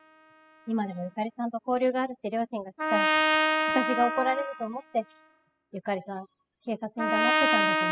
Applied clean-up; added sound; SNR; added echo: classical method spectral subtraction.